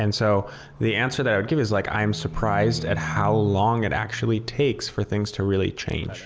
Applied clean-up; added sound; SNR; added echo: none; Livestock, farm animals, working animals; 12 dB; none.